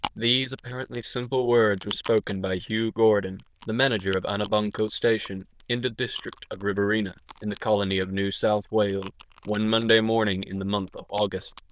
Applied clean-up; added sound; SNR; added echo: neural diffusion model UNIVERSE++.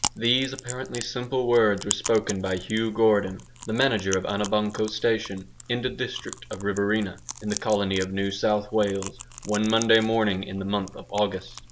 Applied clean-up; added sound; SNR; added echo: none; Chewing, mastication; 13 dB; none.